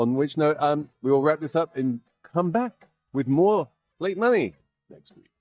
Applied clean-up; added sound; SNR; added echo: neural mask model DeepFilterNet 3.